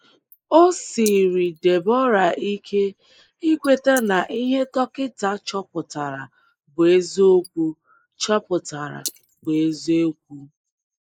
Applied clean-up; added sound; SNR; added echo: neural mask model Resemble Enhance denoiser.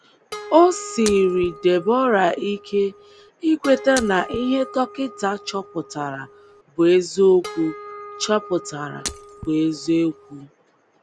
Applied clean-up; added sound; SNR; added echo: none; Harp + Shatter; 15 dB; none.